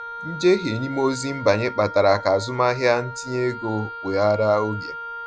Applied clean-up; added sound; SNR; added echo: none; Wind instrument, woodwind instrument; 12 dB; none.